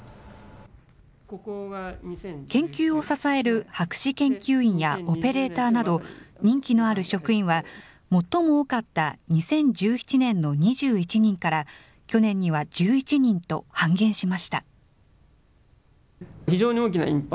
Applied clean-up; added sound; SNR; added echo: none; none; none; none.